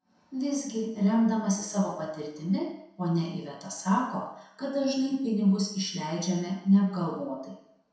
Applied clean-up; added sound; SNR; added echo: none; none; none; reverberation time 0.7 s.